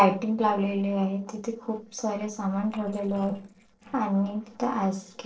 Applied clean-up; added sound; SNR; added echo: neural separator model SepFormer DNS4.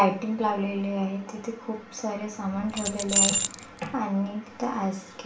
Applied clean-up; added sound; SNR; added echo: none; Keys jangling; -2 dB; reverberation time 0.4 s.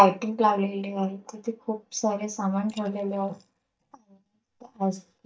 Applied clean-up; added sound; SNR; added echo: neural mask model DeepFilterNet 3.